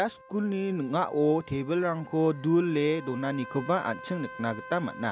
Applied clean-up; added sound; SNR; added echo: none; Trumpet; 17 dB; none.